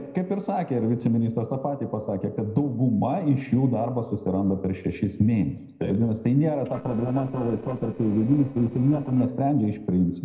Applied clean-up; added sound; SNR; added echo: neural separator model SepFormer DNS4.